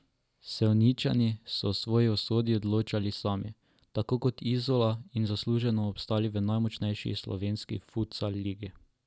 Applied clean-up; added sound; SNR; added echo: none; none; none; none.